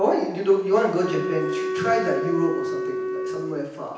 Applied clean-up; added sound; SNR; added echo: none; Wind instrument, woodwind instrument; 4 dB; reverberation time 0.9 s.